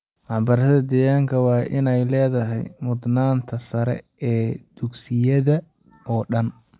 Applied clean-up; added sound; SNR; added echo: none; none; none; none.